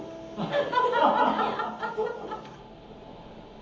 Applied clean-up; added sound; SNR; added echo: none; Acoustic guitar; 20 dB; reverberation time 0.7 s.